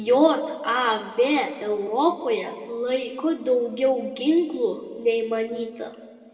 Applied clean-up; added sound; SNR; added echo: none; none; none; reverberation time 1.4 s.